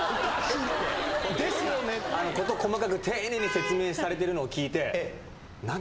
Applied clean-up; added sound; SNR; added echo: none; Traffic noise, roadway noise / Vehicle horn, car horn, honking; 13 dB; none.